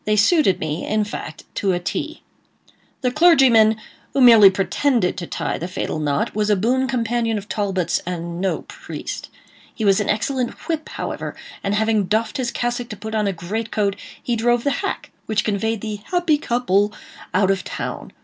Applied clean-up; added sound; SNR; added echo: none; none; none; none.